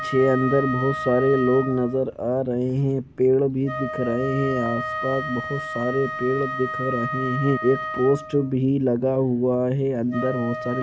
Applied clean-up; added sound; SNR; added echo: none; Wind instrument, woodwind instrument; 8 dB; none.